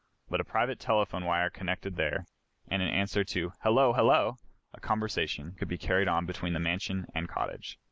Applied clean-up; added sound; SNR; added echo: none; none; none; none.